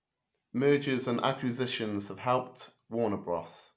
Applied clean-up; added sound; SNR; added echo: none; none; none; none.